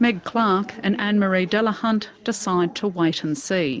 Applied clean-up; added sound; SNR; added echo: none; none; none; none.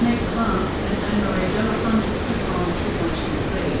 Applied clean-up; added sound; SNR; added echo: none; Water; -1 dB; reverberation time 0.5 s.